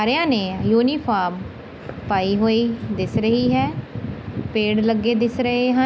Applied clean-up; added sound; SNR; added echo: none; none; none; none.